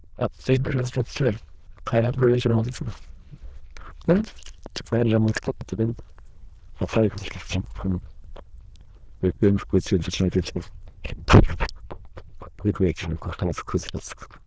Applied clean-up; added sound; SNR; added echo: neural diffusion model UNIVERSE++.